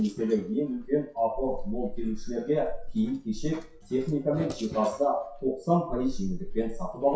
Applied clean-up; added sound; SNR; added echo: classical method WPE with log-MMSE.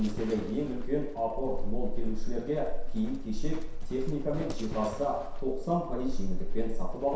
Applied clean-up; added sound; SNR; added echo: none; Livestock, farm animals, working animals; -3 dB; reverberation time 0.7 s.